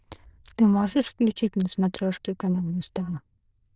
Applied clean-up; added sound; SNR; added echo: neural diffusion model UNIVERSE++.